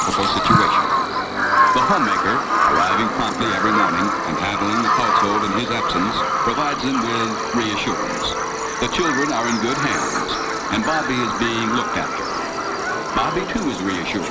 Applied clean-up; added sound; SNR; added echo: none; Bird vocalization, bird call, bird song; -3 dB; none.